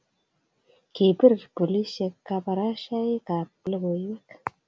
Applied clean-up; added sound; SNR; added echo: none; none; none; none.